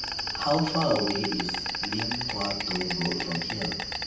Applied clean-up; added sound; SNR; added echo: none; Insect; 1 dB; reverberation time 0.6 s.